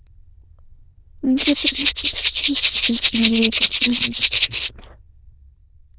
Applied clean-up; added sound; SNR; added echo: neural diffusion model UNIVERSE++.